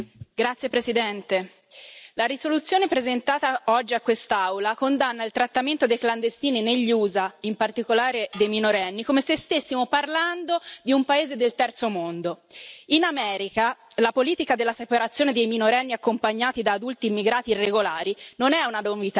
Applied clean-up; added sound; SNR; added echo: none; Tools; 20 dB; none.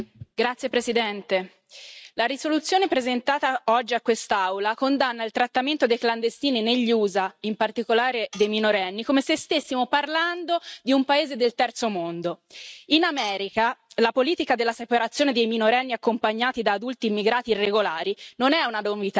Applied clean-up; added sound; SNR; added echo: neural mask model RNNoise.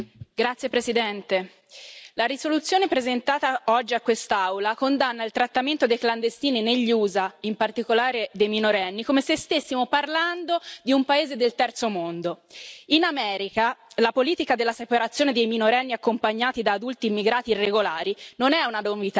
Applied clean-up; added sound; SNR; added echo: none; none; none; none.